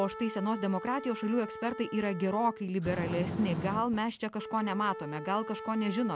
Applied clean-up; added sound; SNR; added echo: none; Fire + Wind instrument, woodwind instrument; 9 dB; none.